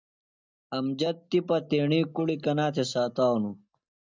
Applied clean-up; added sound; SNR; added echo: neural mask model DeepFilterNet 3.